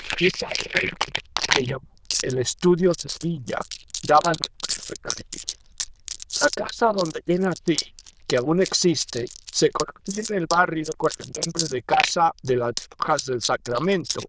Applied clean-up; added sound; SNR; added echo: neural diffusion model UNIVERSE++.